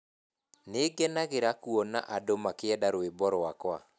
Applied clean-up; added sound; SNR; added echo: none; none; none; none.